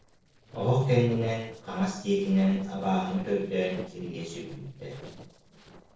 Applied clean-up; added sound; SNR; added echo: neural separator model SepFormer DNS4.